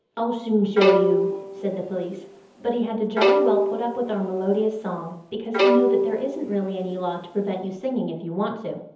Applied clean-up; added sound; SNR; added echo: none; Bowed string instrument; -1 dB; reverberation time 0.7 s.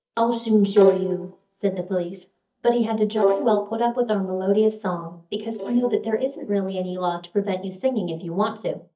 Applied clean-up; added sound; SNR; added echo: neural mask model DeepFilterNet 3.